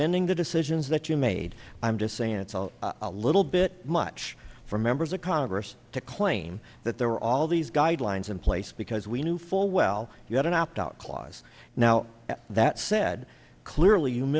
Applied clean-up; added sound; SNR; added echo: none; none; none; none.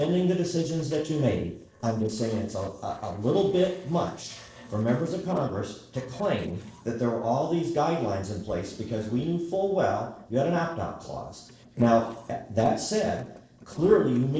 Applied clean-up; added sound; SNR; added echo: neural separator model SepFormer DNS4.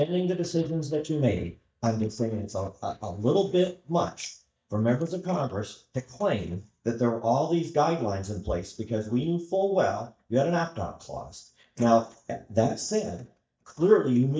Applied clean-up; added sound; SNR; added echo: neural mask model DeepFilterNet 3.